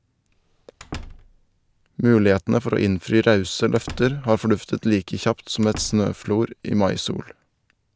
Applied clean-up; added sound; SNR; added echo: none; Slam; 18 dB; none.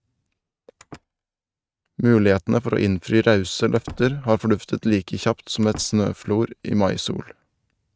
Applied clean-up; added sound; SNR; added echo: neural mask model RNNoise.